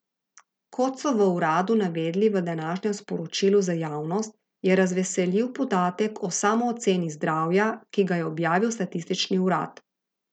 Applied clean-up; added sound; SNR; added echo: none; none; none; none.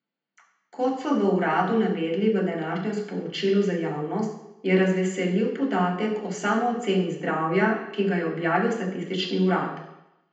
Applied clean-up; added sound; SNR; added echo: none; none; none; reverberation time 0.8 s.